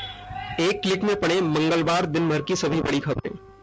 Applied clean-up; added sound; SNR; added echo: none; Dog; 19 dB; none.